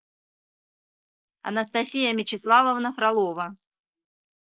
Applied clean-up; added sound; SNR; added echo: neural mask model Resemble Enhance denoiser.